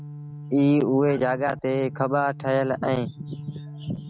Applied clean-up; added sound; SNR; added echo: neural mask model RNNoise.